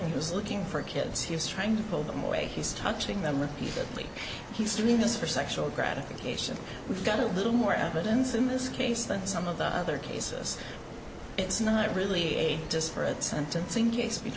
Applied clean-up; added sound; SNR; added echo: none; Bird vocalization, bird call, bird song; 13 dB; none.